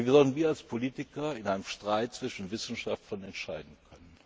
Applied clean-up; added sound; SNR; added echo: none; none; none; none.